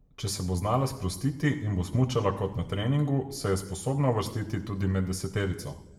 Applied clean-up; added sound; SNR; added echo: none; none; none; reverberation time 0.7 s.